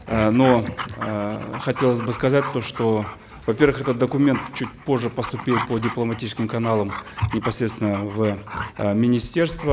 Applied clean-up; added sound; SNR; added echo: none; Dog; 12 dB; none.